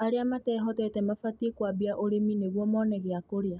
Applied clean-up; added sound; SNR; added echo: none; none; none; none.